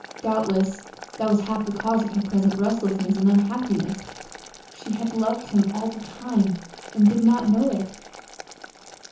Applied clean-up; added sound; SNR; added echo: none; Boiling; 18 dB; reverberation time 0.6 s.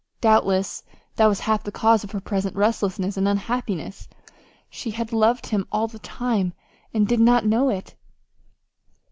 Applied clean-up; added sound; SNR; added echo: none; none; none; none.